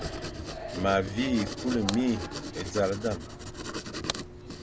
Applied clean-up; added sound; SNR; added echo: none; Crack + Writing; 6 dB; none.